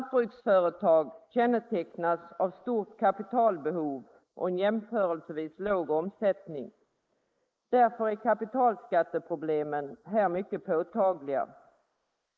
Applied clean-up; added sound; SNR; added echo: neural mask model Resemble Enhance denoiser.